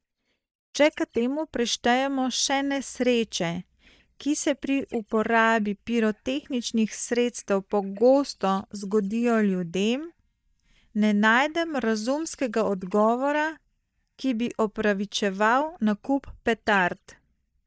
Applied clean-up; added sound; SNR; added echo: neural mask model DeepFilterNet 3.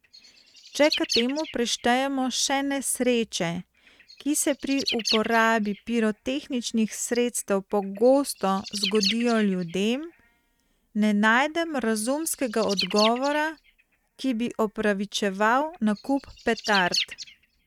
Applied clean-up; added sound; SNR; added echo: neural mask model RNNoise.